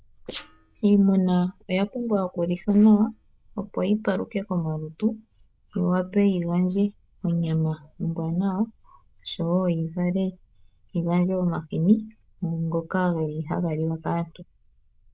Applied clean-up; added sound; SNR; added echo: neural diffusion model UNIVERSE++.